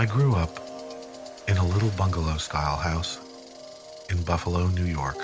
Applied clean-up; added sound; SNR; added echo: none; none; none; none.